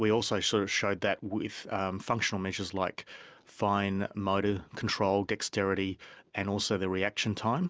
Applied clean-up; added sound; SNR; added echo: none; none; none; none.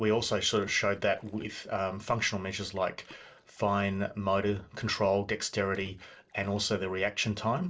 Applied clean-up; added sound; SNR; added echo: neural separator model SepFormer DNS4.